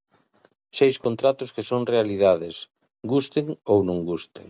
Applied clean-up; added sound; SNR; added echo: none; none; none; none.